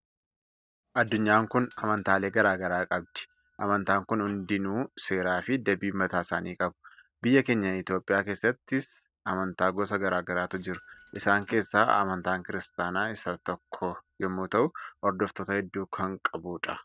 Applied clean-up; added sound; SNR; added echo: none; Doorbell; 19 dB; none.